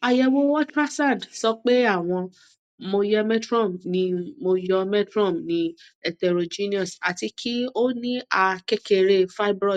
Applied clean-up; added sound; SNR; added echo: none; none; none; none.